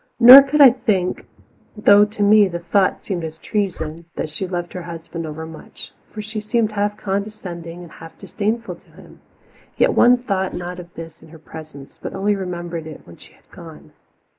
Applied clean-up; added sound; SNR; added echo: neural mask model Resemble Enhance denoiser.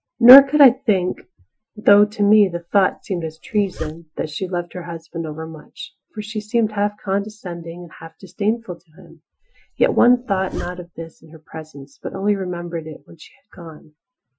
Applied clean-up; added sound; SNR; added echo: classical method Wiener filter.